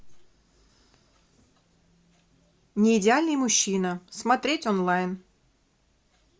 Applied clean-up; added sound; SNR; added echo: none; none; none; none.